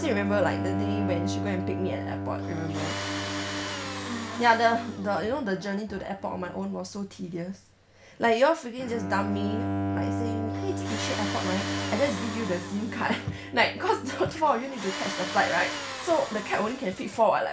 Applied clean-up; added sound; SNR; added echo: none; Tools + Bowed string instrument; 4 dB; none.